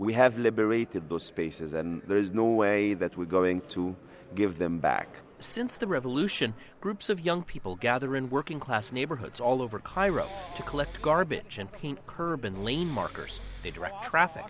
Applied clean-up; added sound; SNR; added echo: none; Breathing; 13 dB; none.